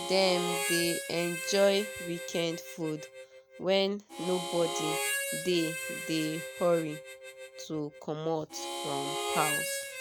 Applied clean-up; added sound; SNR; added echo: none; Harmonica; 5 dB; none.